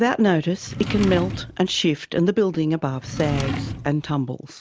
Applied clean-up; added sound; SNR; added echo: none; Drawer open or close; 8 dB; none.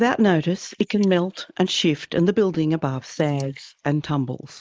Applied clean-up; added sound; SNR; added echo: neural mask model Resemble Enhance denoiser.